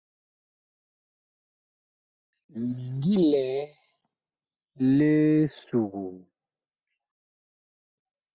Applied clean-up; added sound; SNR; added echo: none; none; none; none.